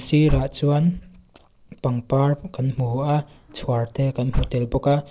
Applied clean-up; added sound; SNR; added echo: none; Slam / Car; 10 dB; none.